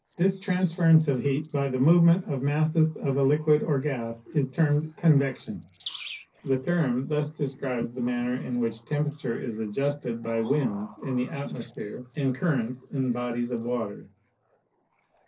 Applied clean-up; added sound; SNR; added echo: neural separator model SepFormer DNS4.